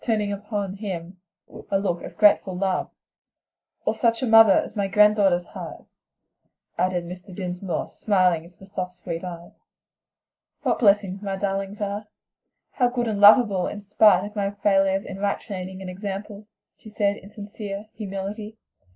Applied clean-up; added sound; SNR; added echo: neural mask model Resemble Enhance denoiser.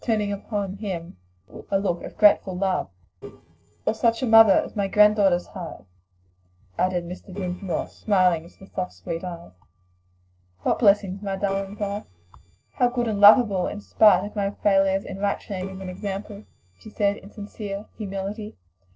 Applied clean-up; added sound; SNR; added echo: neural separator model SepFormer DNS4.